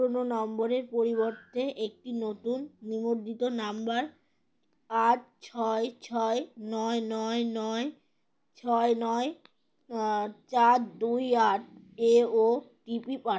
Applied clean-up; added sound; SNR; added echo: none; none; none; none.